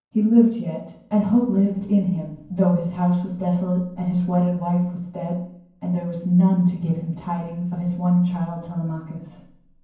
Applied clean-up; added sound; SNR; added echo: none; none; none; reverberation time 0.9 s.